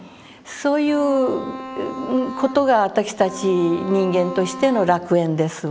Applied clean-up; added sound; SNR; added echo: none; Bowed string instrument; 13 dB; none.